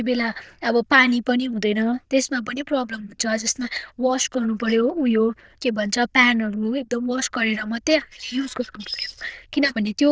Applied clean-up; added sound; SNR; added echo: neural diffusion model UNIVERSE++.